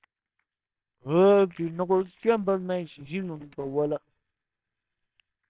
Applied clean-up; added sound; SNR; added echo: neural separator model SepFormer WHAMR!.